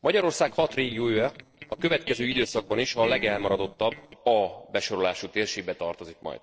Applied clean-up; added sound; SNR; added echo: neural separator model SepFormer DNS4.